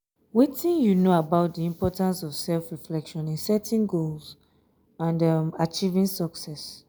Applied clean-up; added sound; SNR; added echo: none; none; none; none.